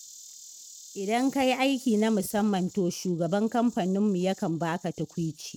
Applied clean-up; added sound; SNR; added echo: neural mask model RNNoise.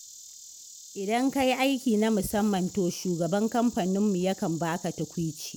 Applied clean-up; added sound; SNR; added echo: none; Insect; 19 dB; none.